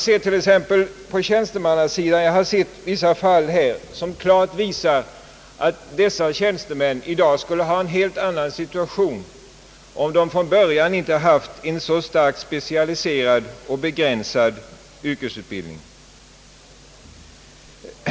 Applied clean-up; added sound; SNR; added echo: none; none; none; none.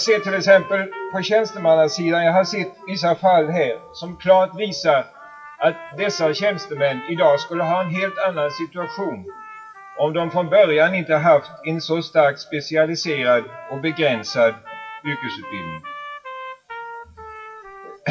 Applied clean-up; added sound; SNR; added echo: classical method WPE with log-MMSE.